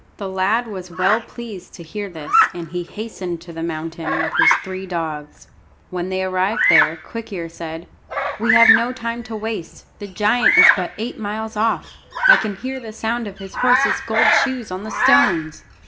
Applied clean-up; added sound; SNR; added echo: none; Bird vocalization, bird call, bird song; -2 dB; none.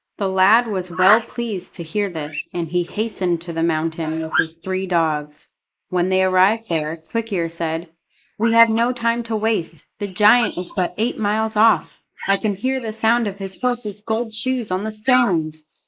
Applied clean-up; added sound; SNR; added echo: neural mask model Resemble Enhance denoiser.